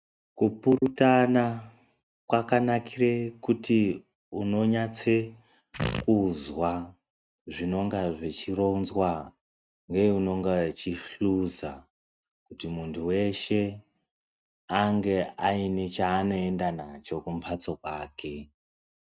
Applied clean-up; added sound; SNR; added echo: neural mask model RNNoise.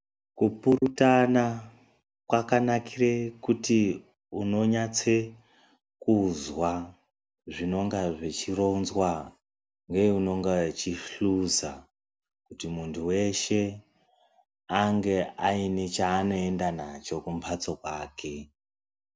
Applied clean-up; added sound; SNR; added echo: none; none; none; none.